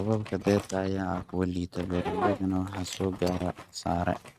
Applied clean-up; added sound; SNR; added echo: neural mask model RNNoise.